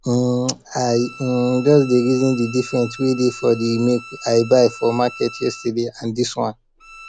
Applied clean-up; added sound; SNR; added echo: none; Bowed string instrument; 19 dB; none.